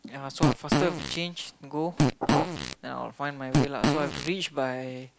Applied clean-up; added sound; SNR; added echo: none; Fart; -4 dB; none.